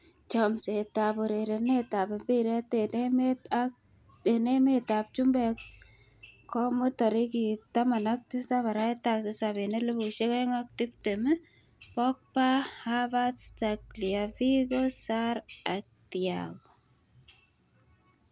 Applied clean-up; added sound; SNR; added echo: none; none; none; none.